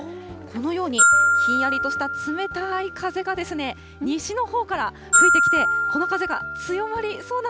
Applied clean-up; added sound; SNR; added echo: none; Glockenspiel; -5 dB; none.